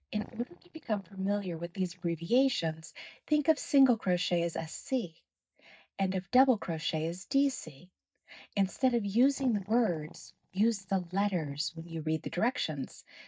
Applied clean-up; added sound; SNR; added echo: neural mask model DeepFilterNet 3.